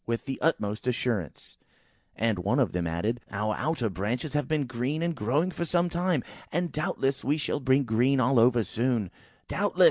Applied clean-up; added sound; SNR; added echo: none; none; none; none.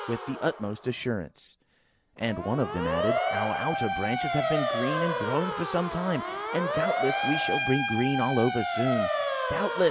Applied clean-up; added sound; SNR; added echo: none; Motor vehicle (road) / Siren; 1 dB; none.